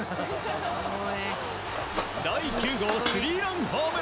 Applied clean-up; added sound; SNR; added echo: none; Cutlery, silverware; 6 dB; none.